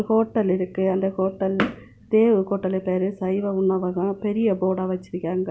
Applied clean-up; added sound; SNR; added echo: none; none; none; none.